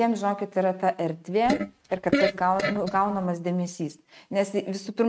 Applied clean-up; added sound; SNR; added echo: neural mask model RNNoise.